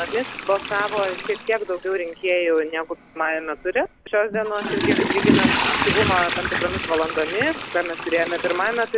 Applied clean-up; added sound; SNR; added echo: none; Toilet flush / Water; 2 dB; none.